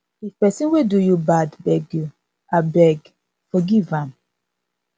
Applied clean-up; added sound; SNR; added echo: none; none; none; none.